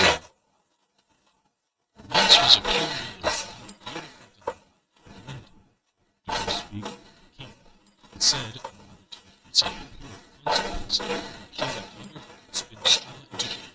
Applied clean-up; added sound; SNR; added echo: neural mask model RNNoise.